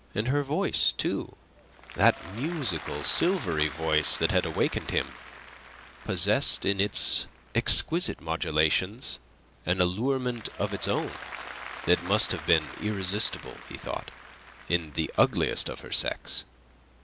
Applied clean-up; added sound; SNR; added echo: none; Applause; 16 dB; none.